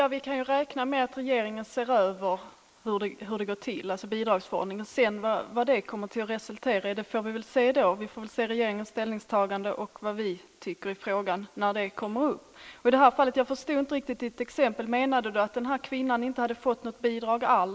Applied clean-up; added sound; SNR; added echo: neural mask model Resemble Enhance denoiser.